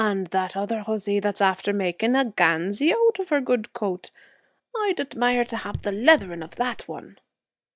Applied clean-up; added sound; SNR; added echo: neural mask model DeepFilterNet 3.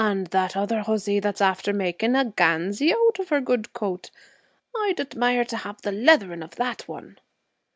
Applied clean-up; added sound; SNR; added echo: none; none; none; none.